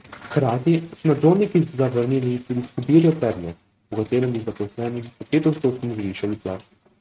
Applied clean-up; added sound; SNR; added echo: neural mask model RNNoise.